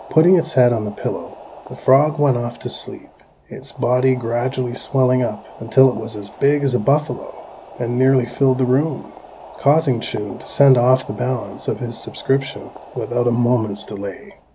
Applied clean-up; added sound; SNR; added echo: none; Boiling; 19 dB; none.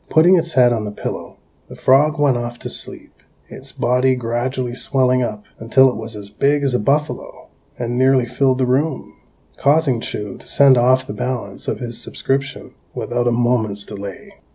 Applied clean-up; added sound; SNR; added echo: none; none; none; none.